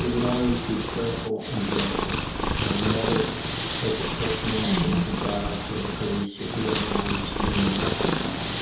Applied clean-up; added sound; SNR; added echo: none; Purr; 0 dB; reverberation time 0.8 s.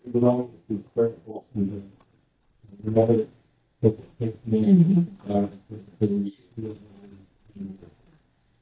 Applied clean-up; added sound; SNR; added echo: neural mask model DeepFilterNet 3.